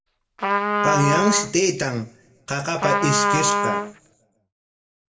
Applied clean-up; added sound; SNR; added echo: none; Trumpet; -2 dB; reverberation time 0.5 s.